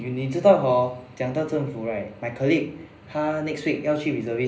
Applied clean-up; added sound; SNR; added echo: none; none; none; reverberation time 0.5 s.